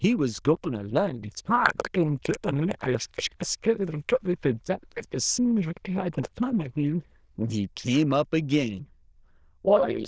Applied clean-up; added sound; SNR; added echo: neural diffusion model UNIVERSE++.